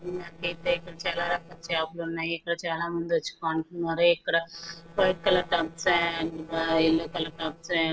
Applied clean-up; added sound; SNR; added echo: neural separator model SepFormer DNS4.